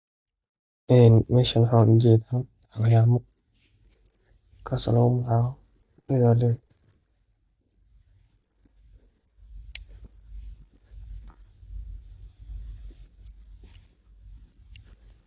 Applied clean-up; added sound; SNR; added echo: neural mask model DeepFilterNet 3.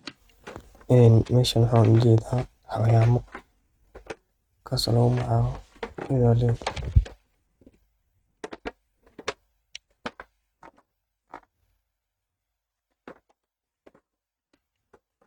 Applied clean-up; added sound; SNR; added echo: neural mask model RNNoise.